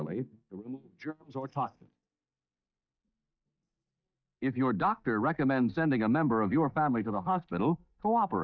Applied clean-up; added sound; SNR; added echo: neural mask model DeepFilterNet 3.